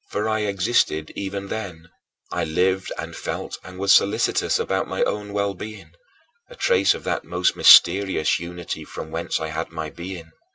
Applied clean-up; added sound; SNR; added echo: none; none; none; none.